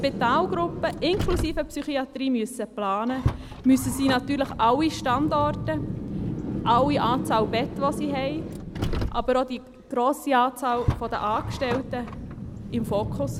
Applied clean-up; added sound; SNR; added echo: none; Car; 6 dB; none.